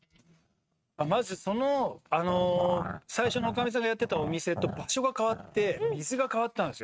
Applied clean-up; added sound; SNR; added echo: neural mask model RNNoise.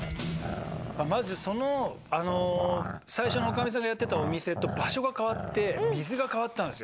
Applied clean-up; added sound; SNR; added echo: none; Growling; 7 dB; none.